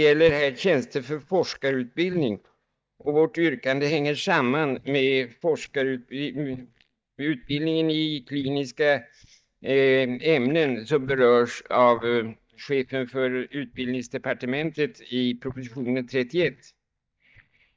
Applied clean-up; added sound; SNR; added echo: neural mask model DeepFilterNet 3.